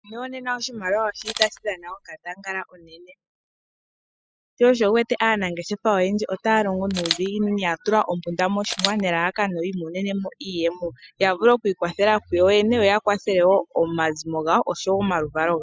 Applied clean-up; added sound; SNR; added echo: classical method spectral subtraction.